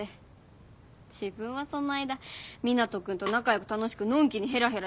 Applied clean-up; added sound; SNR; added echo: none; Snare drum; 14 dB; none.